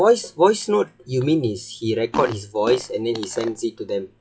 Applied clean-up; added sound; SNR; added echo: classical method log-MMSE.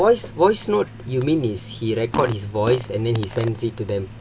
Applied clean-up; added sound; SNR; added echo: none; Fart; 12 dB; none.